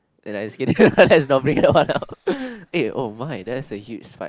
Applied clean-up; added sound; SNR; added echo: neural mask model Resemble Enhance denoiser.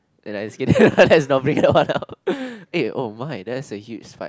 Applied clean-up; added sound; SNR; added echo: none; none; none; none.